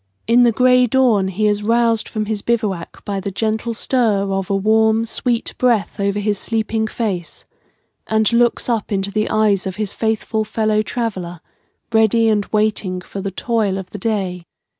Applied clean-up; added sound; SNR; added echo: none; none; none; none.